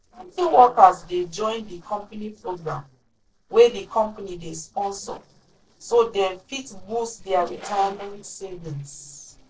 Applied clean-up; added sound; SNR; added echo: neural separator model SepFormer DNS4.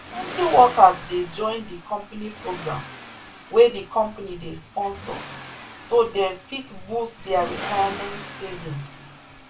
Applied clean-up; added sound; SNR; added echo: none; Accelerating, revving, vroom; 14 dB; reverberation time 0.2 s.